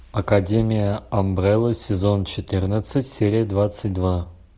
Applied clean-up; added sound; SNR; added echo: none; none; none; none.